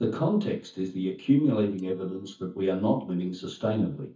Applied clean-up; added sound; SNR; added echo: neural mask model DeepFilterNet 3.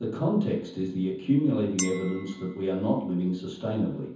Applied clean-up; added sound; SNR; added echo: none; Chink, clink; 14 dB; reverberation time 0.7 s.